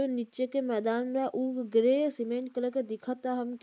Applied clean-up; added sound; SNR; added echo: neural mask model Resemble Enhance denoiser.